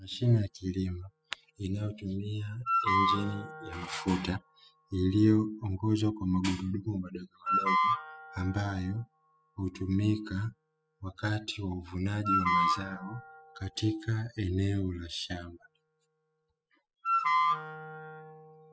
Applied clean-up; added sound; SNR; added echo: classical method spectral subtraction.